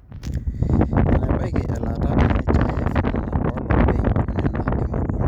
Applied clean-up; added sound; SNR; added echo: none; none; none; none.